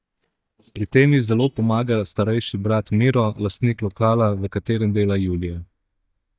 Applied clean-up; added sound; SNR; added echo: neural mask model DeepFilterNet 3.